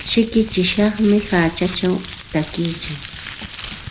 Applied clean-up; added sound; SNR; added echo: none; Crumpling, crinkling; 13 dB; none.